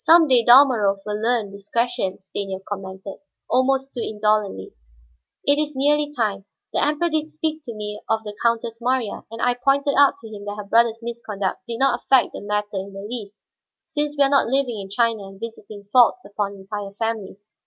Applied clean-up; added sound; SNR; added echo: none; none; none; none.